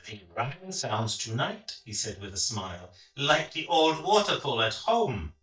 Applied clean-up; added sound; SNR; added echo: neural mask model DeepFilterNet 3.